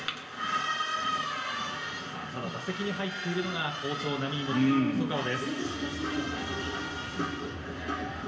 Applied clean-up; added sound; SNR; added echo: none; Whoosh, swoosh, swish; 15 dB; reverberation time 0.7 s.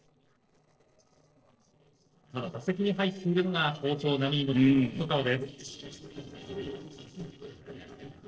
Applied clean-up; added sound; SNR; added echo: neural separator model SepFormer DNS4.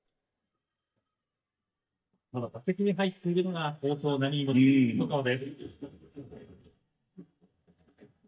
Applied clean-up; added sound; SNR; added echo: neural mask model DeepFilterNet 3.